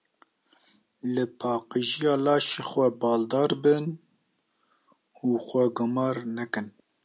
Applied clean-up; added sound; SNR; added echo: none; none; none; none.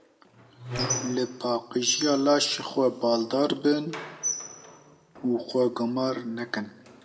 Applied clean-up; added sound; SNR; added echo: none; Squeak; 10 dB; reverberation time 1.3 s.